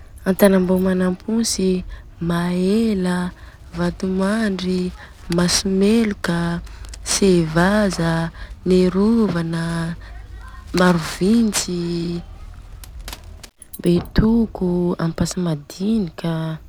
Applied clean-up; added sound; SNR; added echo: none; none; none; none.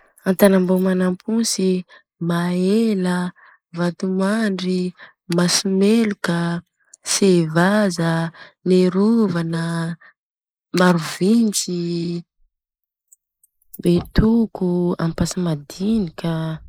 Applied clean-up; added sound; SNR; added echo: neural mask model Resemble Enhance denoiser.